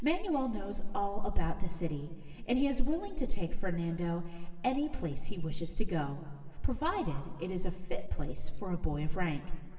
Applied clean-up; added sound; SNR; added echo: none; none; none; reverberation time 2.3 s.